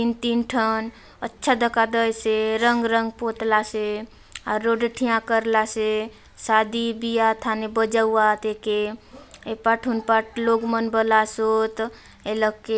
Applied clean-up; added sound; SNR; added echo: none; none; none; none.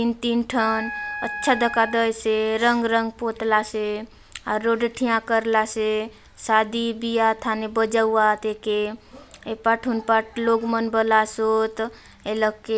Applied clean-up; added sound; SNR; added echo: none; Wind instrument, woodwind instrument; 11 dB; none.